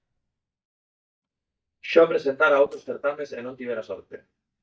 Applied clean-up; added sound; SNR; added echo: neural mask model DeepFilterNet 3.